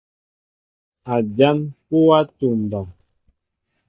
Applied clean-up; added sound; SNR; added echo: neural mask model DeepFilterNet 3.